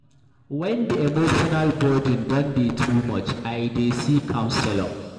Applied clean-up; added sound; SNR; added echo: none; none; none; reverberation time 2.0 s.